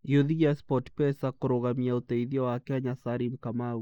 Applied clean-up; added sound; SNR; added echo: neural mask model Resemble Enhance denoiser.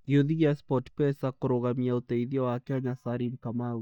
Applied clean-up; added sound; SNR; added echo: neural mask model DeepFilterNet 3.